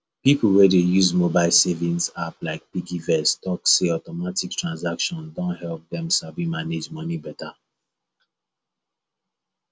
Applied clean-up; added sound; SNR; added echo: none; none; none; none.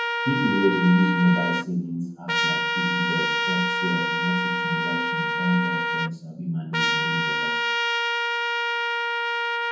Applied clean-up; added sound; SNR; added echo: none; Trumpet; -1 dB; reverberation time 0.9 s.